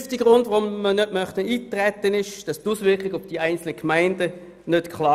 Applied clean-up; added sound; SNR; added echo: none; none; none; none.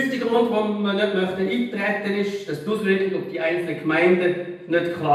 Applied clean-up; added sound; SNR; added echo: none; none; none; reverberation time 0.9 s.